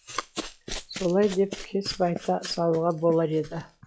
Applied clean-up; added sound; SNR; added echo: classical method log-MMSE.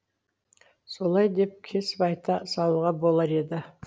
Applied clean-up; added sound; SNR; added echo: none; none; none; none.